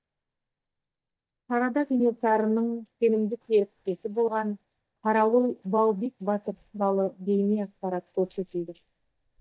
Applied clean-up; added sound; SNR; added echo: neural mask model DeepFilterNet 3.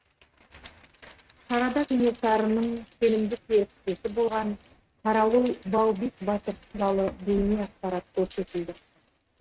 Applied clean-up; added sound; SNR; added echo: neural mask model RNNoise.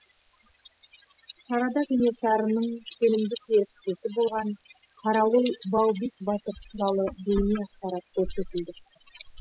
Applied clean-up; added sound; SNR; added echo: classical method spectral subtraction.